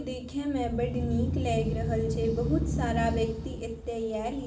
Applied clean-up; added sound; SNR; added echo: none; Engine starting / Accelerating, revving, vroom / Motor vehicle (road); 1 dB; reverberation time 0.9 s.